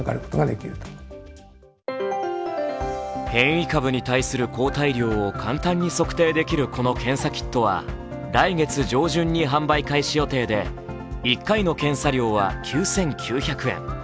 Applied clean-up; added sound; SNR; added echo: none; none; none; none.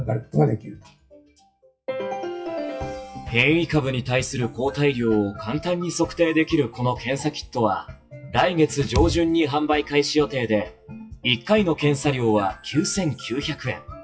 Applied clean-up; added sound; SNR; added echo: classical method WPE with log-MMSE.